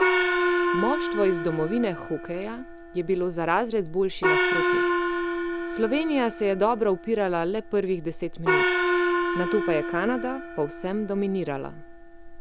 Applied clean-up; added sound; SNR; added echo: none; Gong; 0 dB; none.